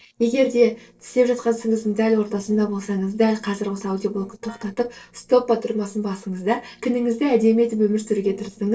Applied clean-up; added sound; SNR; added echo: neural separator model SepFormer DNS4.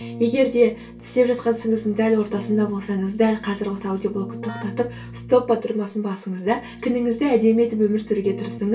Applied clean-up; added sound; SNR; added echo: none; Keyboard (musical); 16 dB; reverberation time 0.2 s.